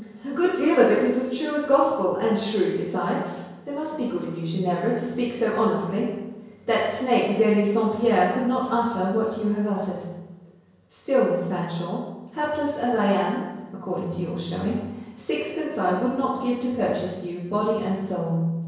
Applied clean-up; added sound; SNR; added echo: none; none; none; reverberation time 1.0 s.